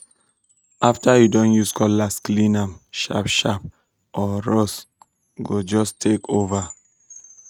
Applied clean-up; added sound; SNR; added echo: neural mask model RNNoise.